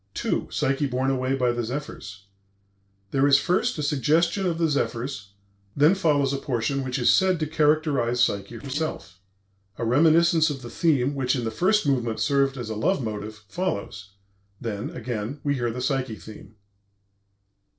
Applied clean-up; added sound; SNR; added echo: neural separator model SepFormer DNS4.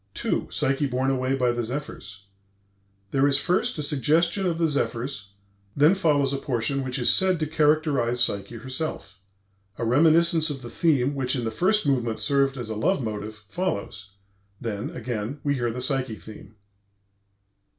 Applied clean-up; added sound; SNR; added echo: none; none; none; none.